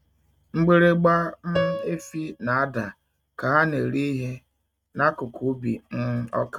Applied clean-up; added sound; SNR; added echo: neural mask model RNNoise.